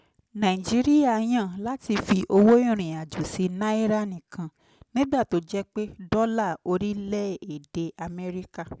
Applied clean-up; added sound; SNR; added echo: none; none; none; none.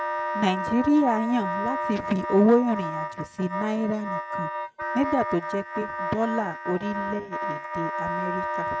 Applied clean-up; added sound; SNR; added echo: neural mask model RNNoise.